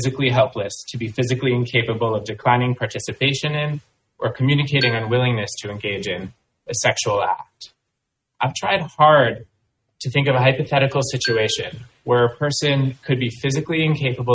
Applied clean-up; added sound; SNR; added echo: neural mask model RNNoise.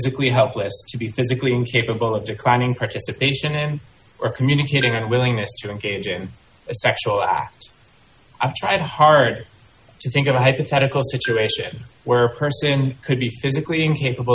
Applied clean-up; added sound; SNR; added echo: none; Marimba, xylophone; 14 dB; none.